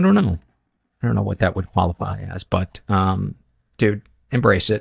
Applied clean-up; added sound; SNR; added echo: neural mask model DeepFilterNet 3.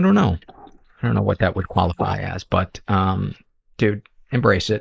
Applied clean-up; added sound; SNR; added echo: neural mask model Resemble Enhance denoiser.